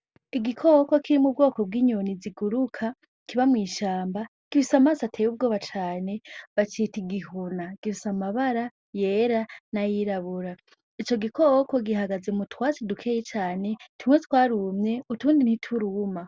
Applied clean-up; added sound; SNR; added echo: none; none; none; none.